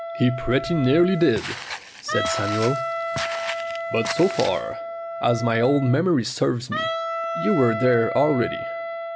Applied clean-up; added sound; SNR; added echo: none; Wind instrument, woodwind instrument + Walk, footsteps; 6 dB; none.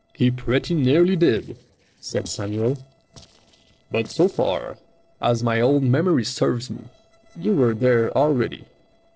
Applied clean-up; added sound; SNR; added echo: neural separator model SepFormer DNS4.